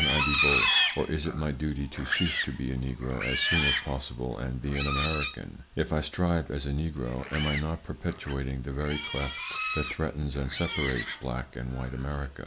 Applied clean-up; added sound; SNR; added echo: none; Livestock, farm animals, working animals; 2 dB; none.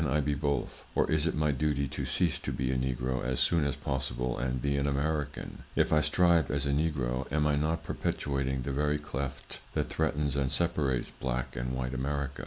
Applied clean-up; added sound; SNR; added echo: none; none; none; none.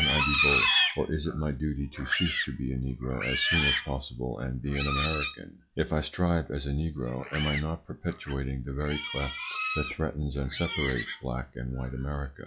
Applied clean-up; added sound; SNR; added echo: classical method log-MMSE.